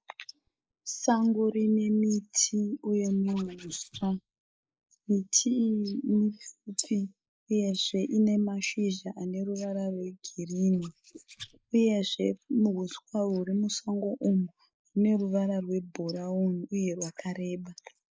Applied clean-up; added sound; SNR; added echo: neural mask model Resemble Enhance denoiser.